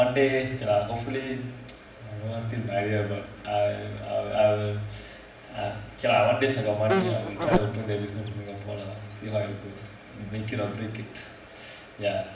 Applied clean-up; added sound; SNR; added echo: none; Insect; 2 dB; reverberation time 0.7 s.